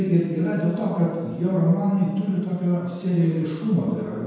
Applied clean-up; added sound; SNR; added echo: none; none; none; reverberation time 1.2 s.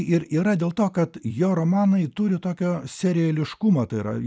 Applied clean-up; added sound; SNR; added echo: none; none; none; none.